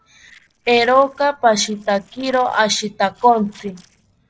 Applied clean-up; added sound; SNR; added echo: neural separator model SepFormer DNS4.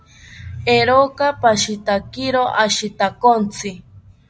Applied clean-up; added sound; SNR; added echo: none; none; none; none.